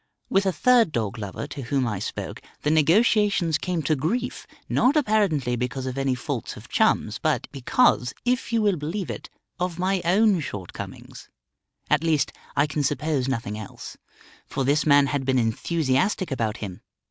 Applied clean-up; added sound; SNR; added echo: none; none; none; none.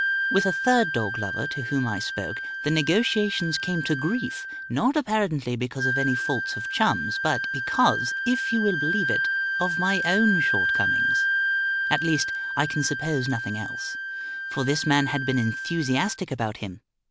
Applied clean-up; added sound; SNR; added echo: none; Wind instrument, woodwind instrument; 2 dB; none.